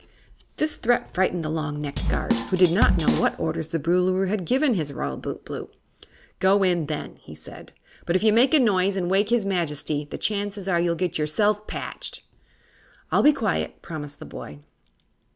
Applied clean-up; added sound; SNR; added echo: none; Drum kit; 0 dB; none.